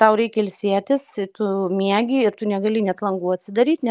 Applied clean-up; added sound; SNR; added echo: none; none; none; none.